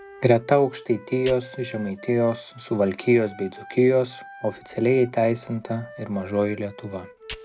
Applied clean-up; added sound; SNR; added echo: none; Wind instrument, woodwind instrument + Fire; 19 dB; none.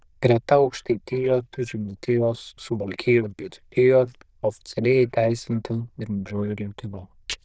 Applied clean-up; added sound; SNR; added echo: neural diffusion model UNIVERSE++.